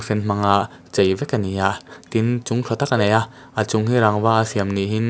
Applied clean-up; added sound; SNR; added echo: none; Cowbell; 18 dB; none.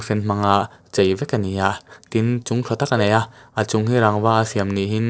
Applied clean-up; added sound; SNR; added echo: neural separator model SepFormer DNS4.